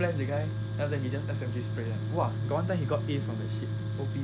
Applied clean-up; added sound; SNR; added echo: none; Tools; -2 dB; none.